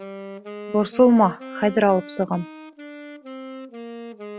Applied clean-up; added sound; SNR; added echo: none; Wind instrument, woodwind instrument; 14 dB; none.